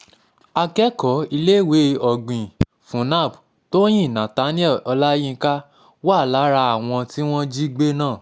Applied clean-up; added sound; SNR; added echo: none; none; none; none.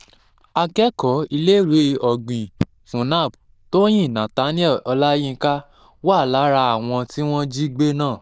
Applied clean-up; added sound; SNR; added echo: neural diffusion model UNIVERSE++.